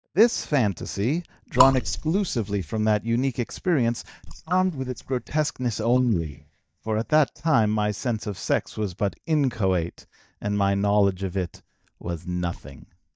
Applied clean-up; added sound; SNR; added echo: neural mask model DeepFilterNet 3.